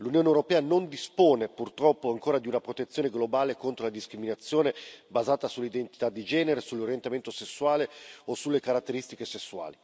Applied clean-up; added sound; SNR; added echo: none; none; none; none.